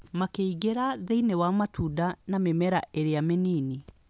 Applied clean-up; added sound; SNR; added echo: none; none; none; none.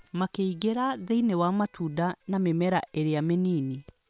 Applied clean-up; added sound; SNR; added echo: neural separator model SepFormer WHAM!.